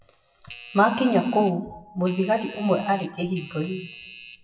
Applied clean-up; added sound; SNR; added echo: classical method WPE with log-MMSE.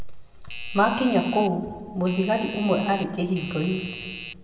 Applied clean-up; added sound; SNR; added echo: none; Doorbell; 10 dB; reverberation time 1.5 s.